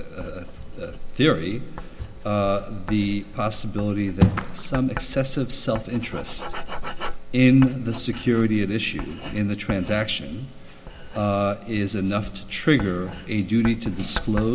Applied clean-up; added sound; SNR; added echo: none; Writing; 9 dB; none.